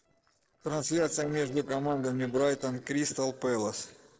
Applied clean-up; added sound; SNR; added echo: neural separator model SepFormer DNS4.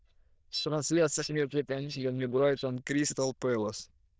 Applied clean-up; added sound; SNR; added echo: neural diffusion model UNIVERSE++.